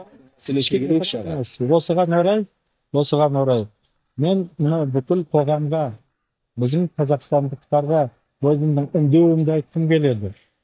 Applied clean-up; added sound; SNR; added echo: neural mask model DeepFilterNet 3.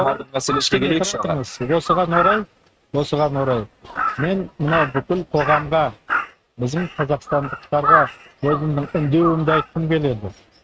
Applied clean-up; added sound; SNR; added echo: neural mask model RNNoise.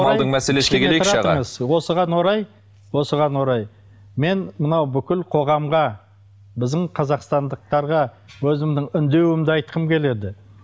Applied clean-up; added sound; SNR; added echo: none; none; none; none.